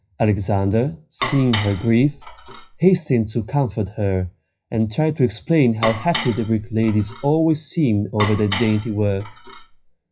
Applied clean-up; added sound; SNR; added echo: classical method WPE with log-MMSE.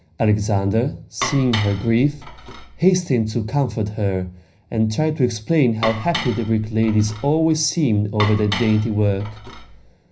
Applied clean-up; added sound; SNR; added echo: none; Dishes, pots, and pans; 11 dB; reverberation time 0.4 s.